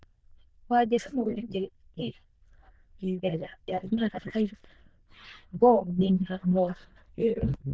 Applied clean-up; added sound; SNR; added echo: neural diffusion model UNIVERSE++.